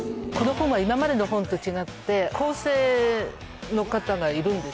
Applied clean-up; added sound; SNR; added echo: none; none; none; none.